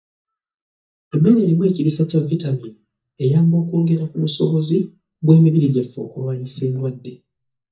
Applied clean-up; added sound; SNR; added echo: neural mask model DeepFilterNet 3.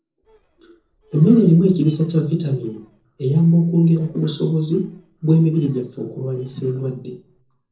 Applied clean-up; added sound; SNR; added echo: neural separator model SepFormer DNS4.